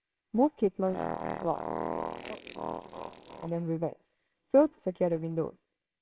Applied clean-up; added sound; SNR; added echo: neural separator model SepFormer WHAMR!.